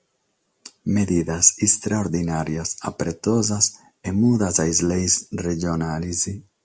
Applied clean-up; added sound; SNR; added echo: none; none; none; none.